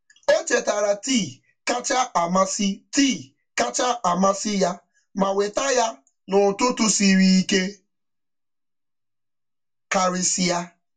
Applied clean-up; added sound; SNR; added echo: none; none; none; reverberation time 0.1 s.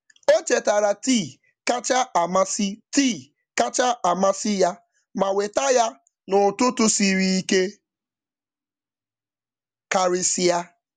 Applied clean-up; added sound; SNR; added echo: none; none; none; none.